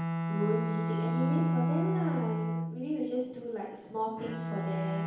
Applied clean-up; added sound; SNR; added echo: none; Bowed string instrument; -3 dB; reverberation time 2.2 s.